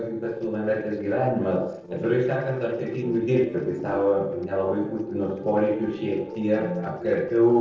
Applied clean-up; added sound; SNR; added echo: neural separator model SepFormer DNS4.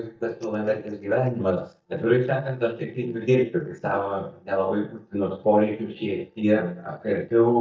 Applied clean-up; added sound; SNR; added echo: neural mask model DeepFilterNet 3.